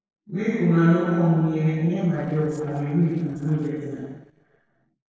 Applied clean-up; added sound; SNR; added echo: neural separator model SepFormer DNS4.